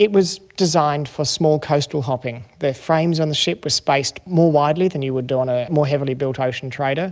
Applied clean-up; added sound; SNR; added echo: none; none; none; none.